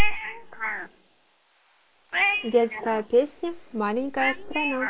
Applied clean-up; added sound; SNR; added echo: neural mask model Resemble Enhance denoiser.